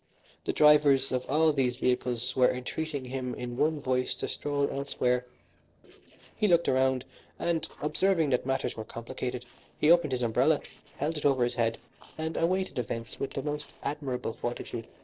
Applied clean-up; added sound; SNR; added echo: neural separator model SepFormer DNS4.